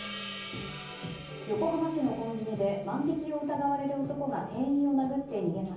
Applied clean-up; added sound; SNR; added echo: none; Gong; 16 dB; reverberation time 0.7 s.